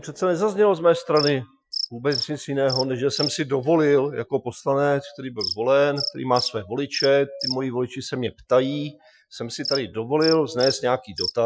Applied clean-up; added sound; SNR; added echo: classical method Wiener filter.